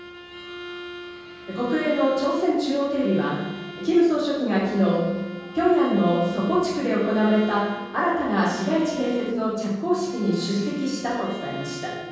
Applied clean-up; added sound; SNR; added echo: none; Bowed string instrument; 15 dB; reverberation time 1.3 s.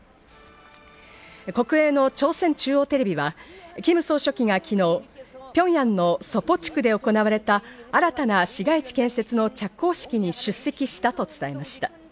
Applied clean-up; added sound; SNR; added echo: none; none; none; none.